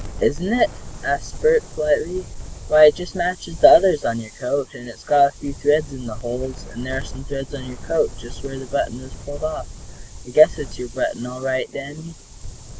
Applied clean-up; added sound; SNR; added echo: none; Wind; 13 dB; none.